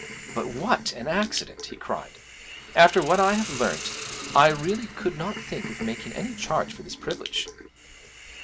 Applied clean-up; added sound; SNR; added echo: none; Hiss; 12 dB; none.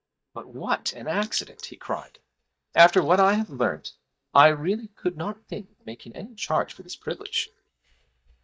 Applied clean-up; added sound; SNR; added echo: neural mask model DeepFilterNet 3.